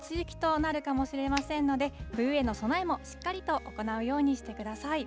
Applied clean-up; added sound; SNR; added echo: none; Finger snapping; 11 dB; none.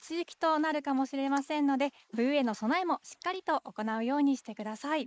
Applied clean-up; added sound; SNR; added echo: neural mask model Resemble Enhance denoiser.